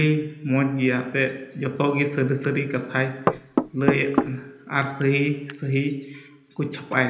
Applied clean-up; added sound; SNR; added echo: none; Knock / Wood; 4 dB; reverberation time 1.0 s.